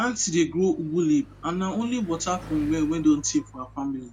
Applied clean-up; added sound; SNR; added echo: none; Bicycle; 19 dB; none.